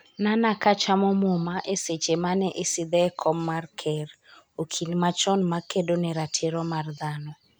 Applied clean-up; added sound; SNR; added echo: none; none; none; none.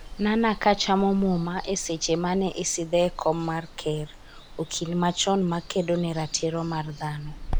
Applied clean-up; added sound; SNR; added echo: none; Water; 11 dB; none.